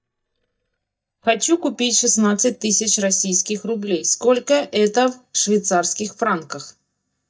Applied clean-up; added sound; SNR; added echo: neural mask model DeepFilterNet 3.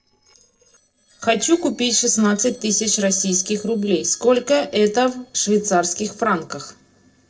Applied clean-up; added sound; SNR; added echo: neural separator model SepFormer DNS4.